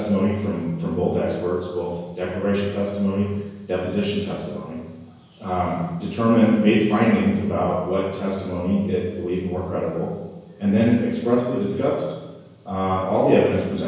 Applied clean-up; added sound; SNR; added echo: none; none; none; reverberation time 1.0 s.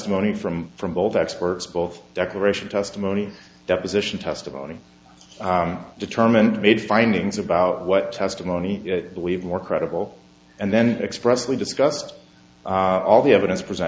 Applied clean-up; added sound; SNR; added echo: none; none; none; none.